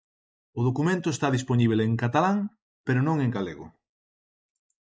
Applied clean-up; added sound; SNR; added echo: neural mask model Resemble Enhance denoiser.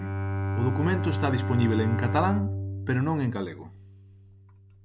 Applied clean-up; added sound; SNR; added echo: none; Bowed string instrument; 1 dB; none.